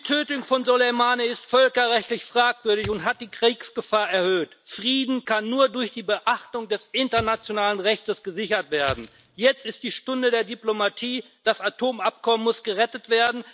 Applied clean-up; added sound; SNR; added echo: none; Coin (dropping); 12 dB; none.